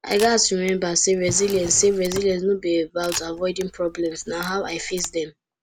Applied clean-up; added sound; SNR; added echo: none; Camera + Drawer open or close; 16 dB; none.